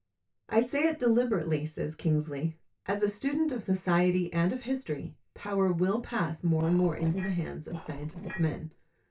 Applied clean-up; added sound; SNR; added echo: neural separator model SepFormer DNS4.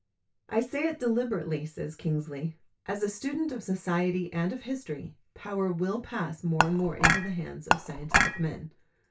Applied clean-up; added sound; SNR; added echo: none; Dishes, pots, and pans / Chink, clink; -4 dB; reverberation time 0.2 s.